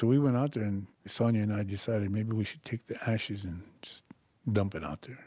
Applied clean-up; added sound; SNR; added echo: none; none; none; none.